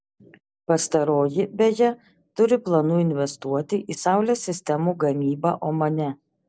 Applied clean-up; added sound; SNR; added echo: none; none; none; none.